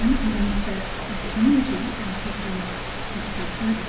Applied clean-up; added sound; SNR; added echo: none; Rain; 4 dB; reverberation time 0.9 s.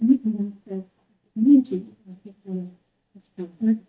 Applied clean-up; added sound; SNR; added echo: neural mask model DeepFilterNet 3.